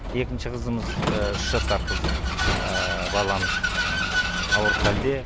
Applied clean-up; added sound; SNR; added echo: none; Vehicle; -2 dB; none.